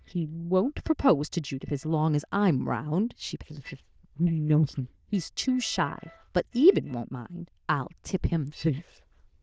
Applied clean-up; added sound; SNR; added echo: neural diffusion model UNIVERSE++.